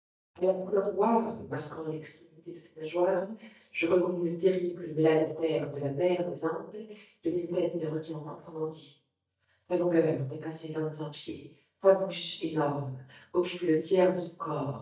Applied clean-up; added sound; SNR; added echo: neural mask model DeepFilterNet 3.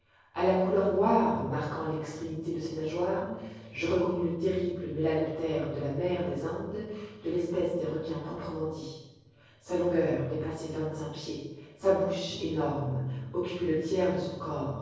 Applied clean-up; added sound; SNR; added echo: neural separator model SepFormer DNS4.